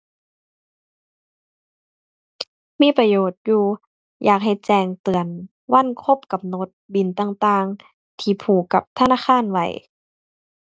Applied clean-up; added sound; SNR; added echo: none; none; none; none.